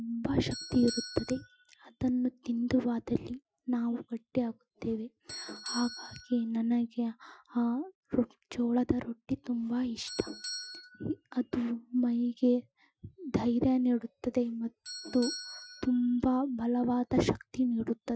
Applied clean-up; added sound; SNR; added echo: classical method Wiener filter.